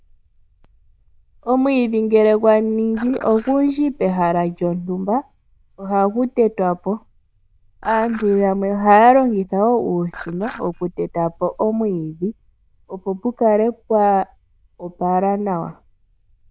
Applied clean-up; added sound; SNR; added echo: neural diffusion model UNIVERSE++.